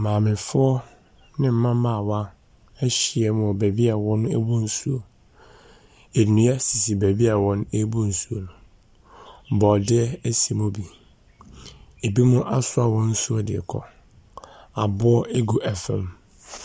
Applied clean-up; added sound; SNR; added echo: none; none; none; none.